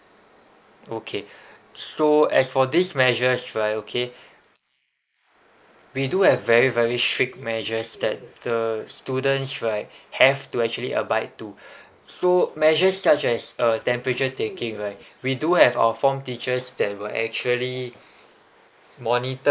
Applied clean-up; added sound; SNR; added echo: neural mask model Resemble Enhance denoiser.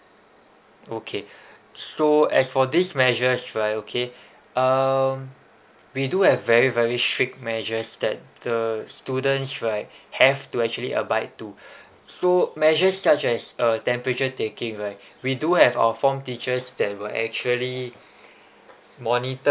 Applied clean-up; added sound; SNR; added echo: none; none; none; none.